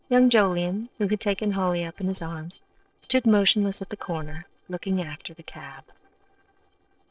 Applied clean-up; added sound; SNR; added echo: neural separator model SepFormer DNS4.